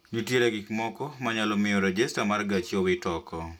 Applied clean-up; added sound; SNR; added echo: none; none; none; none.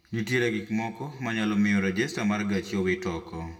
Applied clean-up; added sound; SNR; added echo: none; none; none; reverberation time 0.9 s.